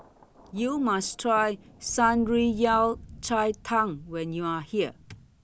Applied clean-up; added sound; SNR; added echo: none; Thunder; 20 dB; none.